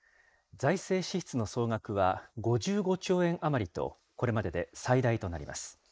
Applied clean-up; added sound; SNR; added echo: neural mask model Resemble Enhance denoiser.